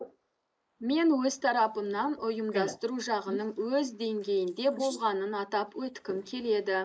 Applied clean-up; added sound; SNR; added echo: neural mask model Resemble Enhance denoiser.